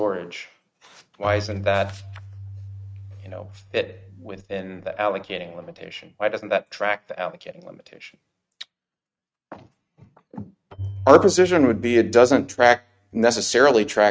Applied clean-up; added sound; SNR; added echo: neural mask model RNNoise.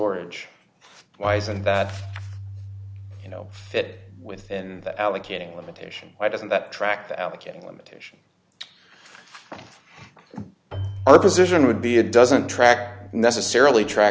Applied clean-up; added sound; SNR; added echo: none; Keyboard (musical); 15 dB; none.